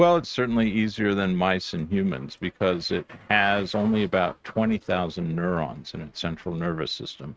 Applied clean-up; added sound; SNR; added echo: neural mask model RNNoise.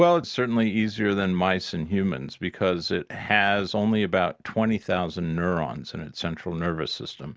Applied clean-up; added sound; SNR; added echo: none; none; none; none.